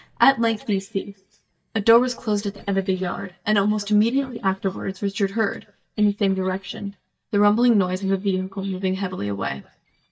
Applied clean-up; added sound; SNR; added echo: neural mask model DeepFilterNet 3.